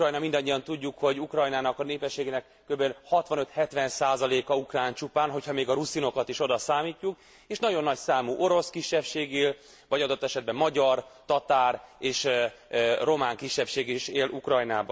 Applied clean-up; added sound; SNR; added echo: none; none; none; none.